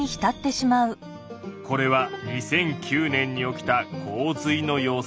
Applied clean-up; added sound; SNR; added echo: none; none; none; none.